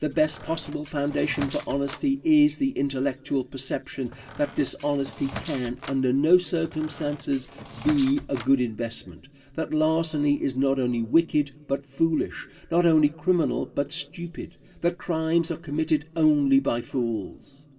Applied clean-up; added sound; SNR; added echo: none; Squeak; 15 dB; reverberation time 2.1 s.